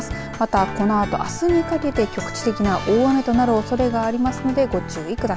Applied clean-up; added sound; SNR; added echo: none; none; none; none.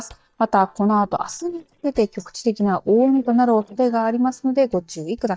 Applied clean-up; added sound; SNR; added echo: neural mask model DeepFilterNet 3.